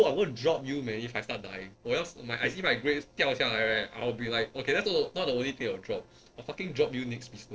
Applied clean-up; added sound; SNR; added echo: neural separator model SepFormer DNS4.